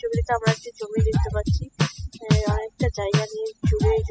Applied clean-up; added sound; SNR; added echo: classical method spectral subtraction.